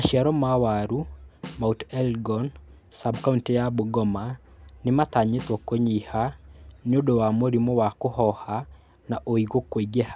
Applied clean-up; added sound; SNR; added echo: none; Snare drum; 20 dB; none.